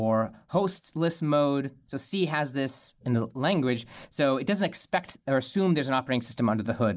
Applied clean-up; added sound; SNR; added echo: neural mask model Resemble Enhance denoiser.